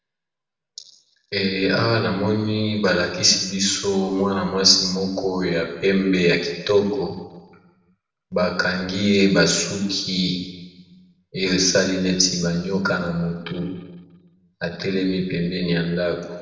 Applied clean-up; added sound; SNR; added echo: none; none; none; reverberation time 1.1 s.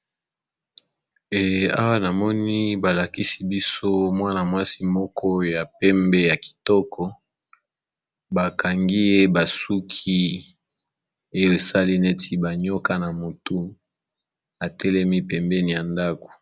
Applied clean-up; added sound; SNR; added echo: none; none; none; none.